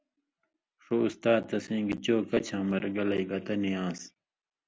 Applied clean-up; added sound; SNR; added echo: none; none; none; none.